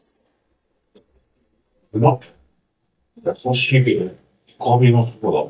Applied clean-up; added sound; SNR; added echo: neural mask model DeepFilterNet 3.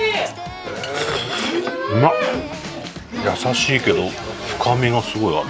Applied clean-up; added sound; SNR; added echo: none; none; none; none.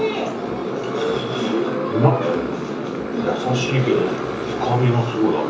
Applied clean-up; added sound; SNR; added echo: none; Motorcycle; 4 dB; reverberation time 0.7 s.